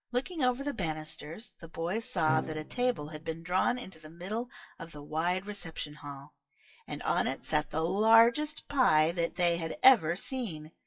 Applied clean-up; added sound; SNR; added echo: classical method WPE with log-MMSE.